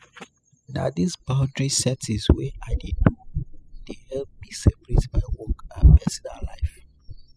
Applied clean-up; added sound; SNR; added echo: classical method spectral subtraction.